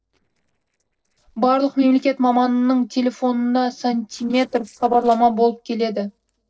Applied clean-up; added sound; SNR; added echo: neural separator model SepFormer DNS4.